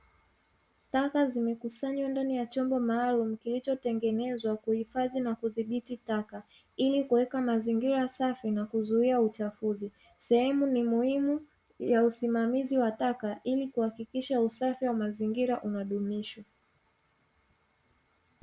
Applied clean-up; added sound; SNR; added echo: none; none; none; none.